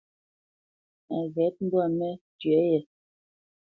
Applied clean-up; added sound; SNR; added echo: none; none; none; none.